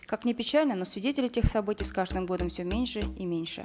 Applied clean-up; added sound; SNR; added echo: none; Musical instrument; 9 dB; none.